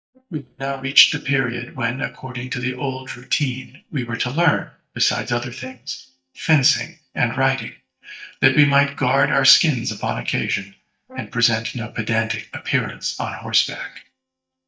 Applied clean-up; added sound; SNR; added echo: neural mask model DeepFilterNet 3.